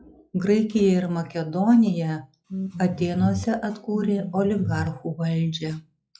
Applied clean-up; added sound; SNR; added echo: classical method log-MMSE.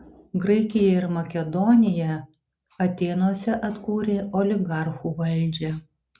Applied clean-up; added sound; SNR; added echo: none; none; none; none.